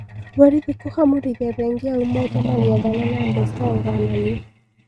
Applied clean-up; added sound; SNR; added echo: neural mask model RNNoise.